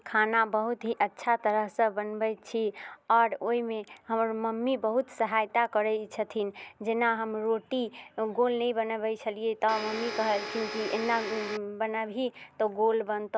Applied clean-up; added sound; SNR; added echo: none; Domestic sounds, home sounds; 7 dB; none.